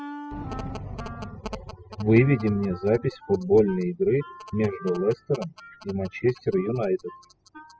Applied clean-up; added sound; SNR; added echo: classical method spectral subtraction.